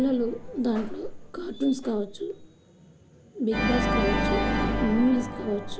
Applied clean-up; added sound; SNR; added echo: none; Organ; 2 dB; none.